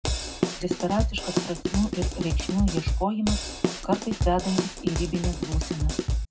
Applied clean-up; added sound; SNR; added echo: none; Drum kit; -2 dB; reverberation time 0.3 s.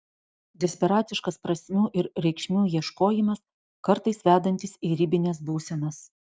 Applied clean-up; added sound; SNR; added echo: none; none; none; none.